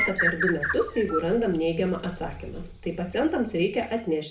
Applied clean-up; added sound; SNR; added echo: none; Bird; 6 dB; reverberation time 0.4 s.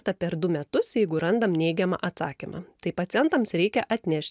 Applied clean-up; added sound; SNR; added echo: none; none; none; none.